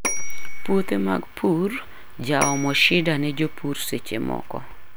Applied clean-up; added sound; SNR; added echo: none; Bell / Telephone; 13 dB; none.